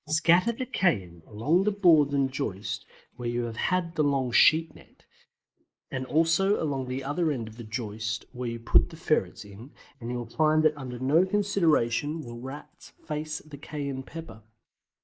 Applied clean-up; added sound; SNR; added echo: neural mask model Resemble Enhance denoiser.